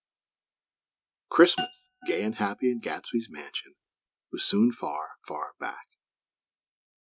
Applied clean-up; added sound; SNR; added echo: neural mask model RNNoise.